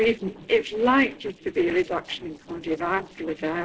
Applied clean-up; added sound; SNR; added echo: neural separator model SepFormer DNS4.